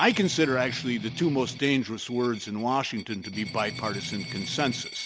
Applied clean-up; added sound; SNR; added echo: none; Strum + Coin (dropping); 12 dB; none.